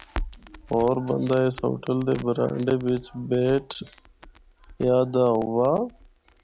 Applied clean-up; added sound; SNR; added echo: none; Crackle; 16 dB; none.